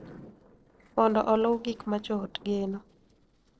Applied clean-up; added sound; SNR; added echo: neural separator model SepFormer DNS4.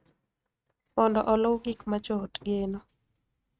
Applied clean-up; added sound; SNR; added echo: neural mask model RNNoise.